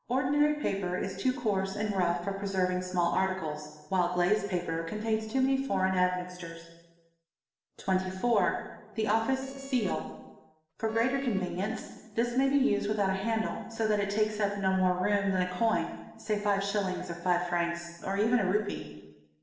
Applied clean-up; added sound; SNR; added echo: neural separator model SepFormer DNS4.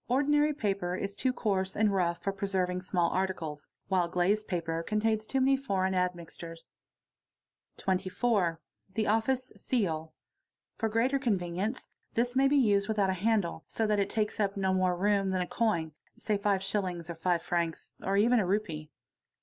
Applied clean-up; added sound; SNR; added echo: none; none; none; none.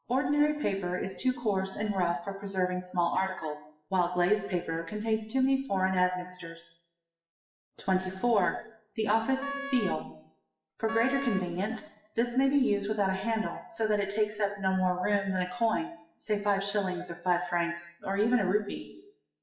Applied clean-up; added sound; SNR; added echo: classical method WPE with log-MMSE.